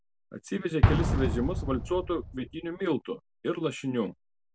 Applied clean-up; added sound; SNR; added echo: none; Explosion; 0 dB; none.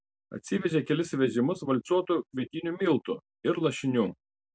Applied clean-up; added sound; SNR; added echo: none; none; none; none.